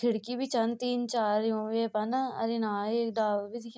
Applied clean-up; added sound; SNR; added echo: none; none; none; none.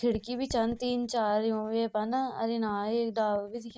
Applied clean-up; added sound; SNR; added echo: neural mask model DeepFilterNet 3.